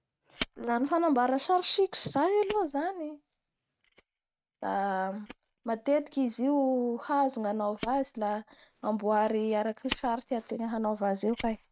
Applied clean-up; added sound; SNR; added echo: neural mask model RNNoise.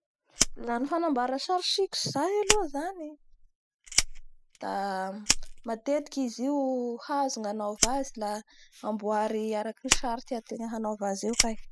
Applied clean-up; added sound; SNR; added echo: classical method spectral subtraction.